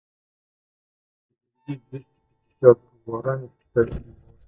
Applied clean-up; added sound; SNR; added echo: neural mask model DeepFilterNet 3.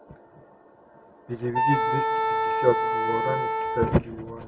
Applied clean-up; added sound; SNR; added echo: none; Wind instrument, woodwind instrument; -3 dB; reverberation time 0.6 s.